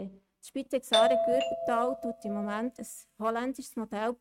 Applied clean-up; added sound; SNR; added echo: neural mask model RNNoise.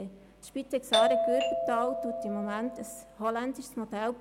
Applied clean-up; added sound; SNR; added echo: none; Doorbell; -3 dB; none.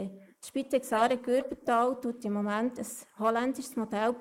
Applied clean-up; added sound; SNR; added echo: neural mask model Resemble Enhance denoiser.